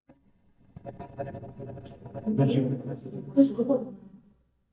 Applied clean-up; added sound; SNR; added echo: neural mask model DeepFilterNet 3.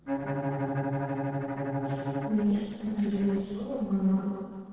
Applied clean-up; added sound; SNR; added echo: neural separator model SepFormer DNS4.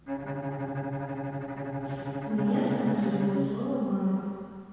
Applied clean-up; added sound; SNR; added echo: none; Bowed string instrument; 4 dB; reverberation time 2.0 s.